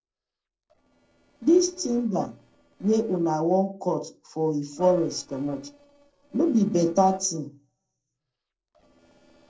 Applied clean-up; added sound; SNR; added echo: neural separator model SepFormer DNS4.